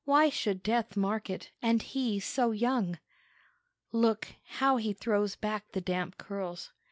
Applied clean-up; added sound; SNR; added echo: none; none; none; none.